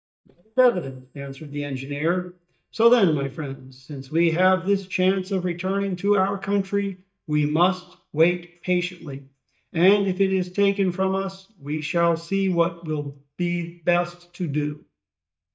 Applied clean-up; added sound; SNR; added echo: neural mask model DeepFilterNet 3.